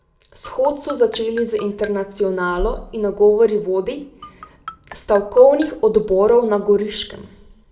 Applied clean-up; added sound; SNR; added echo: none; Marimba, xylophone; 19 dB; reverberation time 0.5 s.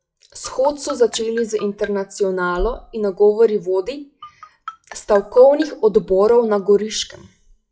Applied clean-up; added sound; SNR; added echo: classical method WPE with log-MMSE.